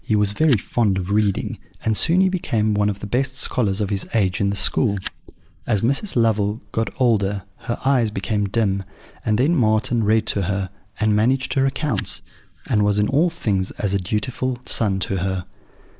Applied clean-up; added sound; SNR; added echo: neural mask model Resemble Enhance denoiser.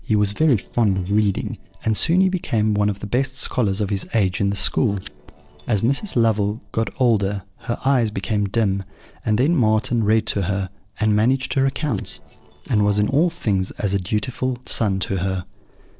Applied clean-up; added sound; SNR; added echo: neural separator model SepFormer DNS4.